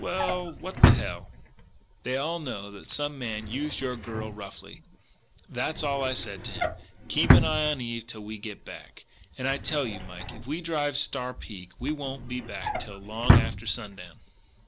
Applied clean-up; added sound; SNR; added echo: none; Drawer open or close; -3 dB; none.